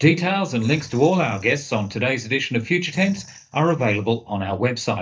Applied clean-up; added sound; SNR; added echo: neural mask model DeepFilterNet 3.